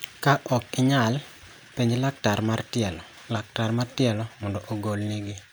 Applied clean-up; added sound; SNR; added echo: none; none; none; none.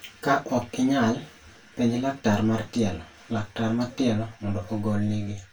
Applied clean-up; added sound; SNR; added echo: none; none; none; reverberation time 0.2 s.